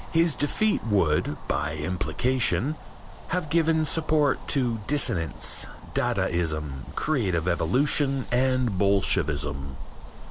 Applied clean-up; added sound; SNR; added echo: none; Wind; 9 dB; none.